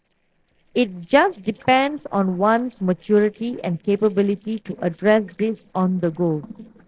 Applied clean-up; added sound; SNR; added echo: neural separator model SepFormer DNS4.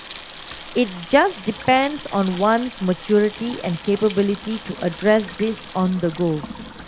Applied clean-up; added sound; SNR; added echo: none; Sink (filling or washing) / Water tap, faucet; 15 dB; none.